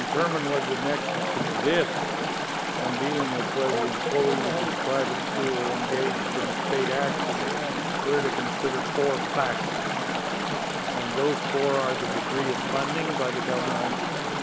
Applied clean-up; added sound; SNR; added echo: none; Chatter / Stream; -2 dB; none.